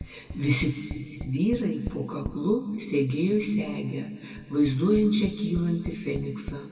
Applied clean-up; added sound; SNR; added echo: none; Tap; 14 dB; reverberation time 1.9 s.